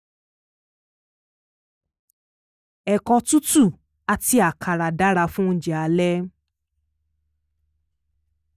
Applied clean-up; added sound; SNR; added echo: neural mask model DeepFilterNet 3.